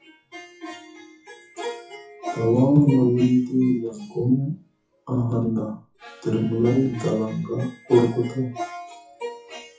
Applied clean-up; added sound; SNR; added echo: classical method WPE with log-MMSE.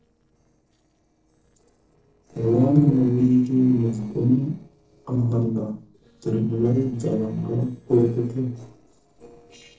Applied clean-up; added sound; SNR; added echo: neural separator model SepFormer DNS4.